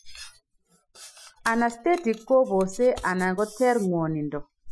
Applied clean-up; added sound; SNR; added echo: classical method Wiener filter.